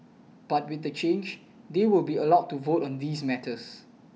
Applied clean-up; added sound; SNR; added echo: none; none; none; none.